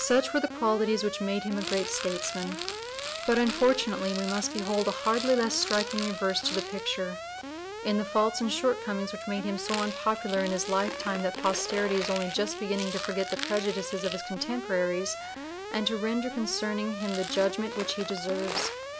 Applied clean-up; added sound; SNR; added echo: none; Rattle + Alarm; 7 dB; none.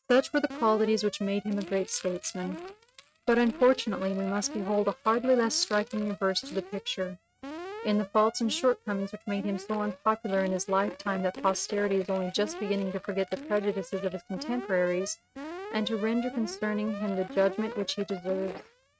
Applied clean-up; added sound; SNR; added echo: neural mask model RNNoise.